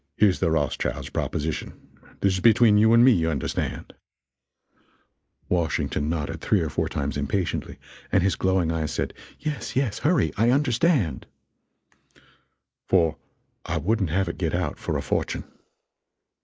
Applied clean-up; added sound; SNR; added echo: neural mask model Resemble Enhance denoiser.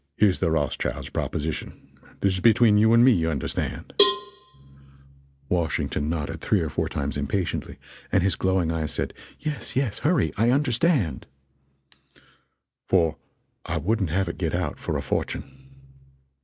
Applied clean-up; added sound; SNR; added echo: none; Cowbell; 1 dB; none.